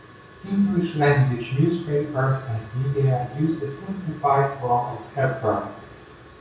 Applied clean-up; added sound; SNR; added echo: none; none; none; reverberation time 0.6 s.